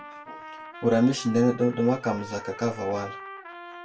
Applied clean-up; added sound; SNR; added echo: none; Trumpet; 15 dB; reverberation time 0.2 s.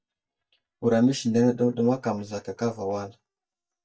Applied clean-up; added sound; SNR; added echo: neural mask model DeepFilterNet 3.